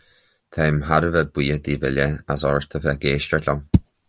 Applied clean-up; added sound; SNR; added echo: none; none; none; none.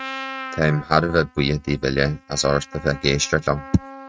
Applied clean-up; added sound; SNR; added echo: neural mask model RNNoise.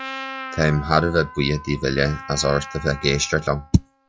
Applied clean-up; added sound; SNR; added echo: classical method log-MMSE.